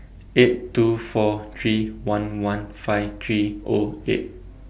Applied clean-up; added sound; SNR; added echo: none; none; none; none.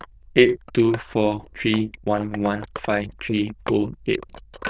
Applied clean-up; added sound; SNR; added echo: neural diffusion model UNIVERSE++.